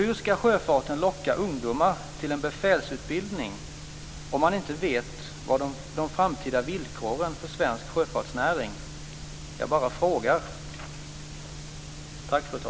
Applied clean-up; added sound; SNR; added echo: none; none; none; none.